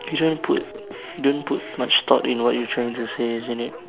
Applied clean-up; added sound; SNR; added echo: none; Dog; 16 dB; none.